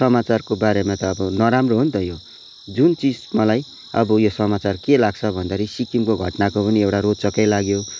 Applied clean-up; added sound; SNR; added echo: none; none; none; none.